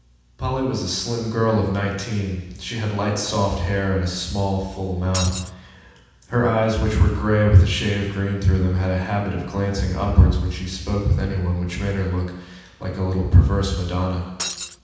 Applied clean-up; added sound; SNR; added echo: none; Shatter; 8 dB; reverberation time 1.1 s.